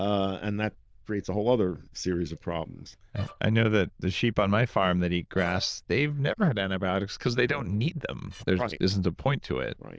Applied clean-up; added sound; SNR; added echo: neural diffusion model UNIVERSE++.